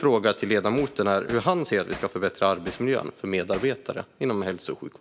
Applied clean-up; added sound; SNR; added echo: none; Hammer; 19 dB; none.